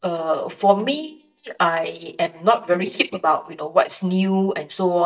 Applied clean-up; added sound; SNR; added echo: neural mask model DeepFilterNet 3.